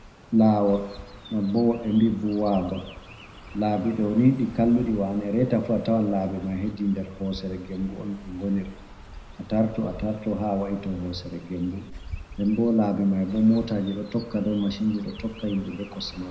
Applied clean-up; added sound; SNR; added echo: none; Chirp, tweet; 18 dB; reverberation time 0.7 s.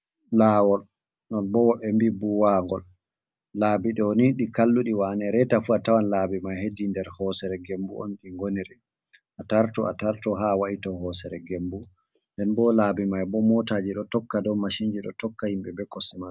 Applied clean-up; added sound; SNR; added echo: none; none; none; none.